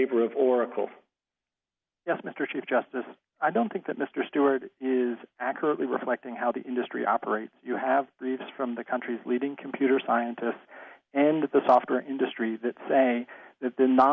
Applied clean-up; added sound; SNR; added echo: none; none; none; none.